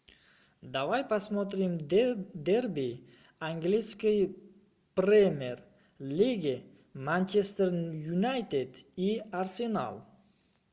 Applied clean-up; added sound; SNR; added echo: none; none; none; none.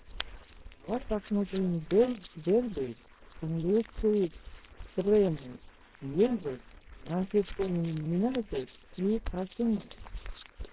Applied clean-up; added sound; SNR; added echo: neural separator model SepFormer WHAMR!.